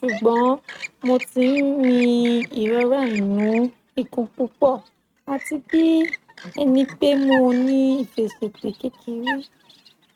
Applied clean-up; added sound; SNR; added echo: neural mask model RNNoise.